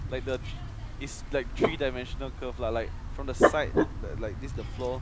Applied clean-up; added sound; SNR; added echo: none; Dog; -4 dB; none.